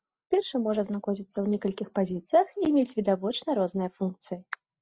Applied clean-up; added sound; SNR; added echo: none; none; none; none.